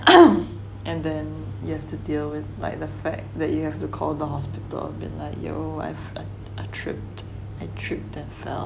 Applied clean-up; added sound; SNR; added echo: none; none; none; none.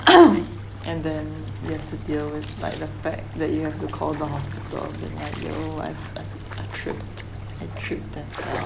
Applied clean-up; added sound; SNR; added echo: none; Stream; 16 dB; none.